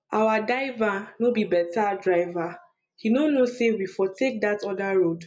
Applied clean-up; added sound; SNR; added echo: none; none; none; none.